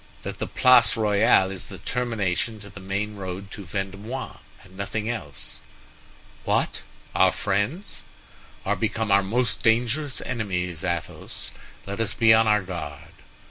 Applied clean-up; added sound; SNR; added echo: none; none; none; none.